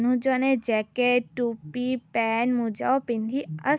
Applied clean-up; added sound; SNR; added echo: none; none; none; none.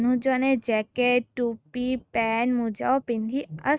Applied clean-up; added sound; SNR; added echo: neural mask model RNNoise.